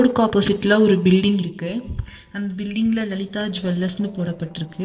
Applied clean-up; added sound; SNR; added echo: neural separator model SepFormer DNS4.